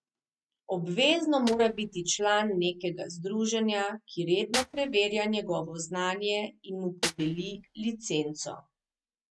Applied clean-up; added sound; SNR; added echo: neural mask model RNNoise.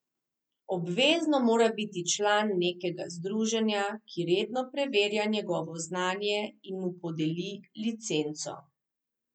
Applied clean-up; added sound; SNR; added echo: none; none; none; none.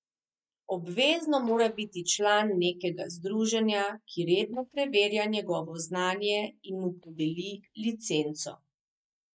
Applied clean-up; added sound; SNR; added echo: neural mask model DeepFilterNet 3.